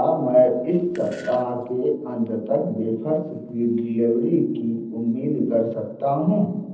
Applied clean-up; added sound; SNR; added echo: neural separator model SepFormer DNS4.